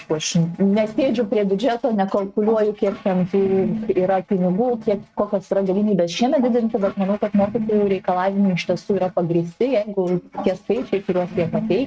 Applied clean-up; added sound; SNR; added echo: neural mask model RNNoise.